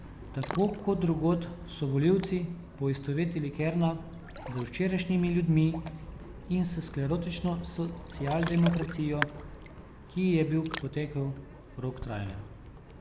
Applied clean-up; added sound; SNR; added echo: none; Ocean; 12 dB; none.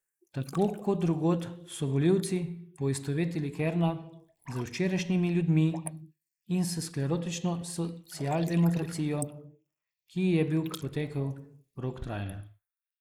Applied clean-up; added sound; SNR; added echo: neural mask model Resemble Enhance denoiser.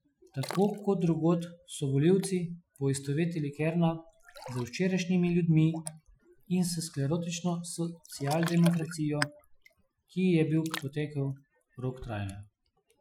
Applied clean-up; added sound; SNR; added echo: classical method Wiener filter.